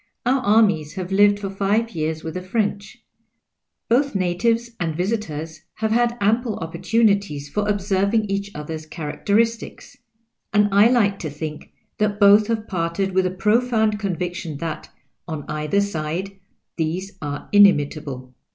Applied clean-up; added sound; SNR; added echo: none; none; none; none.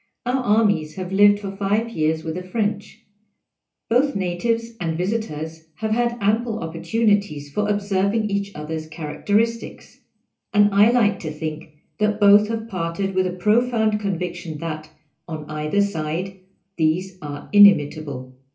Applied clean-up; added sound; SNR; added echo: none; none; none; reverberation time 0.3 s.